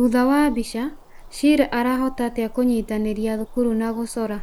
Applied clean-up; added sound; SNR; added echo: none; Bird vocalization, bird call, bird song; 16 dB; none.